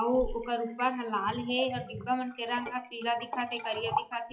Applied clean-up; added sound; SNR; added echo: classical method WPE with log-MMSE.